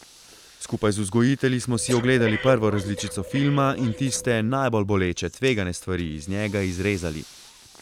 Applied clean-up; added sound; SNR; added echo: none; Breathing; 15 dB; none.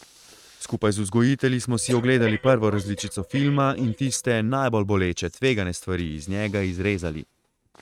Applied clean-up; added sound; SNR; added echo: neural mask model RNNoise.